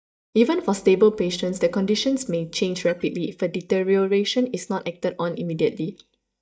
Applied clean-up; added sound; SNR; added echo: neural mask model DeepFilterNet 3.